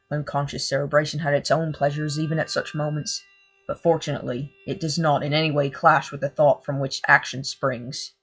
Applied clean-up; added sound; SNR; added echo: classical method log-MMSE.